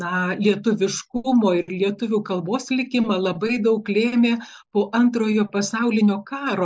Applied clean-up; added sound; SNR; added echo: none; none; none; none.